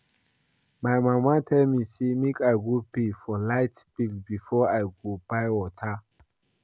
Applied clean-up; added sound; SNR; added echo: none; none; none; none.